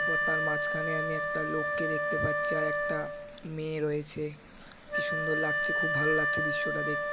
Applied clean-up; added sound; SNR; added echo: none; Wind instrument, woodwind instrument; -4 dB; none.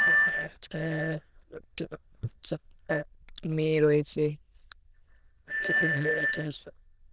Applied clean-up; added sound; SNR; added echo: neural diffusion model UNIVERSE++.